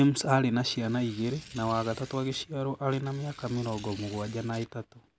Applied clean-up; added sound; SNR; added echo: none; Tearing; 19 dB; none.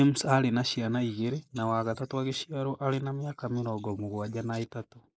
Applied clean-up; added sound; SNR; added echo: neural mask model Resemble Enhance denoiser.